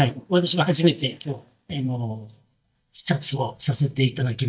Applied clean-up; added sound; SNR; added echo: neural mask model DeepFilterNet 3.